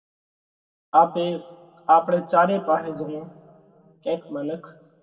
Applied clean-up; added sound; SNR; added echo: none; none; none; reverberation time 1.3 s.